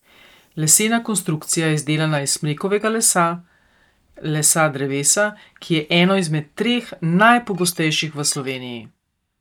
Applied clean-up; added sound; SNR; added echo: neural mask model DeepFilterNet 3.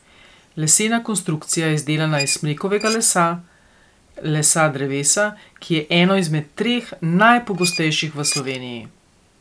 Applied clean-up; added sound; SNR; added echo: none; Squeak; 14 dB; none.